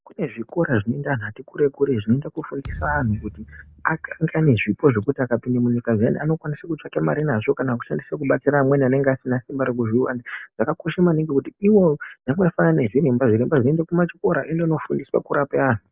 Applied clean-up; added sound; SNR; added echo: none; Thump, thud; 16 dB; none.